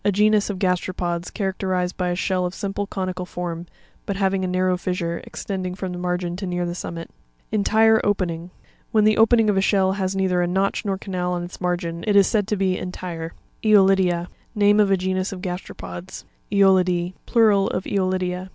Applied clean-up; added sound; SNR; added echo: none; none; none; none.